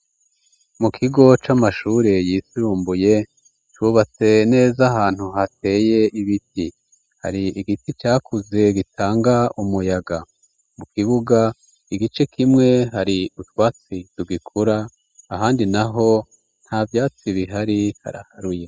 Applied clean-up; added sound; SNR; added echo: classical method spectral subtraction.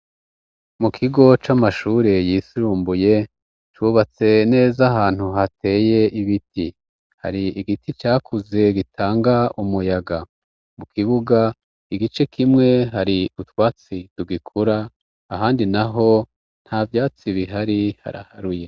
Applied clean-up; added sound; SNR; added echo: none; none; none; none.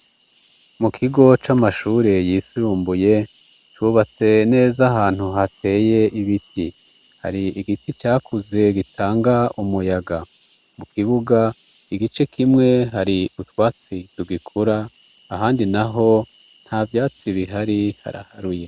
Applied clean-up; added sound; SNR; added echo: none; Frog; 15 dB; none.